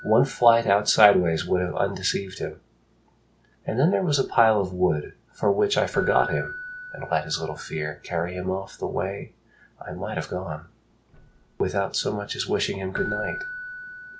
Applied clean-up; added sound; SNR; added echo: none; Keyboard (musical); 15 dB; none.